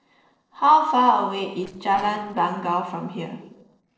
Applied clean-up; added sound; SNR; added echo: neural separator model SepFormer DNS4.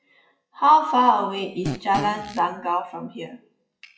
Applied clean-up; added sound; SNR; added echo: classical method WPE with log-MMSE.